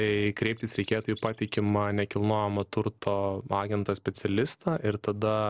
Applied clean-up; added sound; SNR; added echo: neural separator model SepFormer DNS4.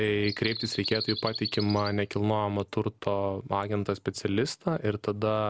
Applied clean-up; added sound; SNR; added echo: none; Bird vocalization, bird call, bird song; 13 dB; none.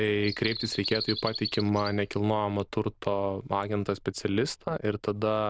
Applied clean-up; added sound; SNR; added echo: neural diffusion model UNIVERSE++.